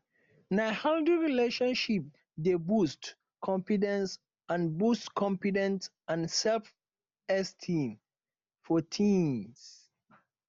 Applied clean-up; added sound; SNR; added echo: none; none; none; none.